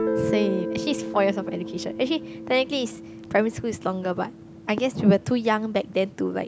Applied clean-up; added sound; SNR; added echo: none; Guitar; 8 dB; none.